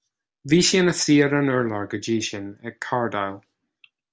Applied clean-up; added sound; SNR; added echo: none; none; none; none.